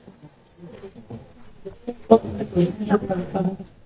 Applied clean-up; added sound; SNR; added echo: neural mask model DeepFilterNet 3.